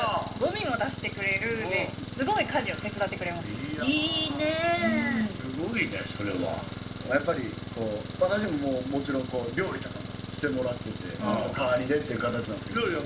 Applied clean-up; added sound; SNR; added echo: none; Engine; 7 dB; reverberation time 0.2 s.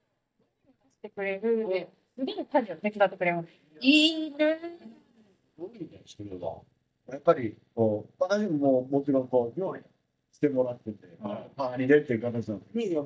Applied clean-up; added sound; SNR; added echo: neural mask model DeepFilterNet 3.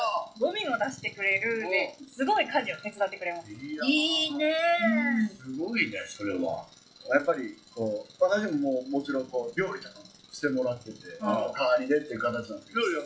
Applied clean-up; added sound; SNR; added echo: classical method WPE with log-MMSE.